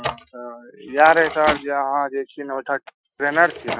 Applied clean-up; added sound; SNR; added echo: classical method Wiener filter.